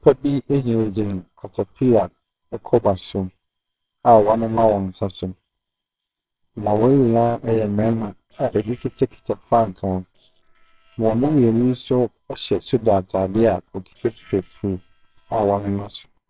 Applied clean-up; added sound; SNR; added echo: neural separator model SepFormer WHAMR!.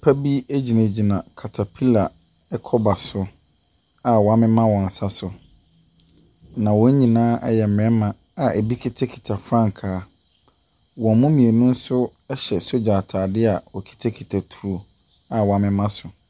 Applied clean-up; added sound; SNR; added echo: none; none; none; none.